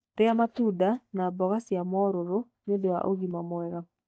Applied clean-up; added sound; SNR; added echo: neural mask model DeepFilterNet 3.